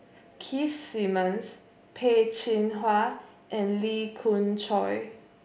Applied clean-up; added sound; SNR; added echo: none; none; none; none.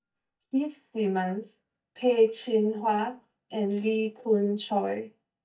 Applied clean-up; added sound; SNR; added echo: neural mask model DeepFilterNet 3.